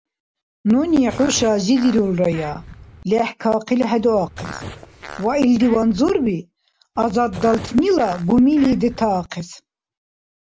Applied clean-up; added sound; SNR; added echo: none; Fart; 17 dB; none.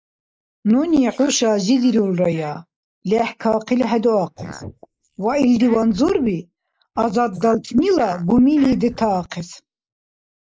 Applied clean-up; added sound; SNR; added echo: neural mask model Resemble Enhance denoiser.